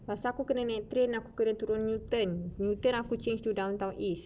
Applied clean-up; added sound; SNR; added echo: none; Thunder / Rain; 19 dB; none.